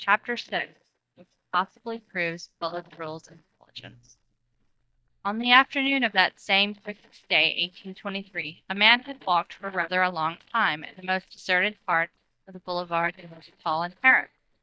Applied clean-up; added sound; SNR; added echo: neural mask model DeepFilterNet 3.